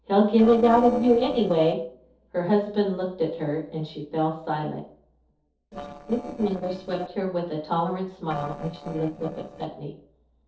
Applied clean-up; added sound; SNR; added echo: neural separator model SepFormer DNS4.